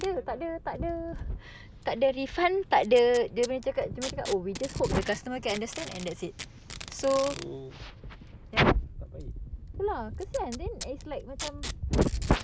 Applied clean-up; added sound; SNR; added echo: none; Packing tape, duct tape; 16 dB; none.